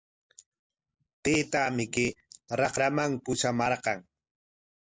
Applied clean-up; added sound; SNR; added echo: none; none; none; none.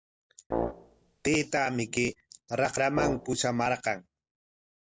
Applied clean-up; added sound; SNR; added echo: none; Brass instrument; 4 dB; none.